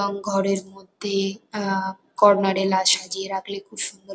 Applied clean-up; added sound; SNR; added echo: none; none; none; none.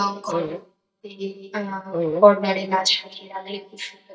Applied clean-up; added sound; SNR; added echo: neural mask model DeepFilterNet 3.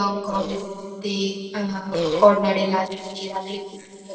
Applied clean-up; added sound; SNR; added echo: neural separator model SepFormer DNS4.